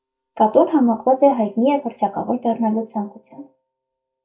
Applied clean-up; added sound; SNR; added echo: neural mask model DeepFilterNet 3.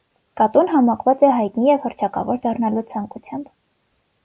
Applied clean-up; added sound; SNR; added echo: none; none; none; none.